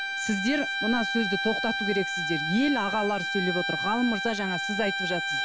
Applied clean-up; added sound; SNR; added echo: none; Bowed string instrument; 2 dB; none.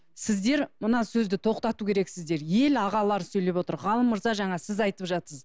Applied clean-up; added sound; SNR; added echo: none; none; none; none.